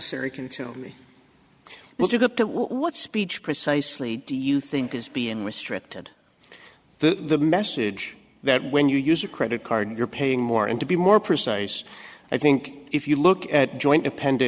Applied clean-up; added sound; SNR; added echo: none; none; none; none.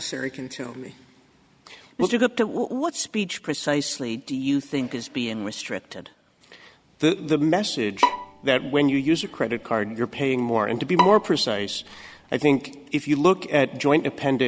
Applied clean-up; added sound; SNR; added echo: none; Bowed string instrument; 4 dB; none.